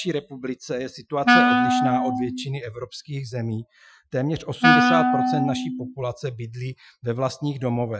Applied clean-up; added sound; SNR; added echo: classical method Wiener filter.